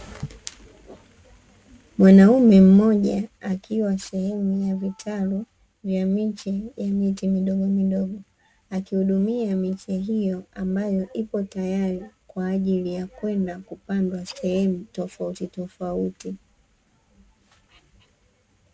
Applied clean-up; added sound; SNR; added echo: none; none; none; none.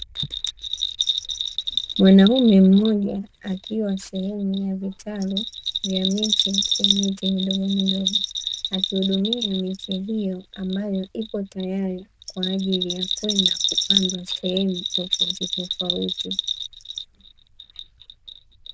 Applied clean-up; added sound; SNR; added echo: neural diffusion model UNIVERSE++.